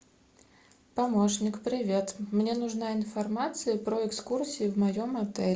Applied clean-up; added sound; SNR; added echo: none; none; none; none.